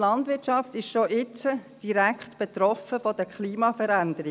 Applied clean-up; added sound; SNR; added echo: none; none; none; none.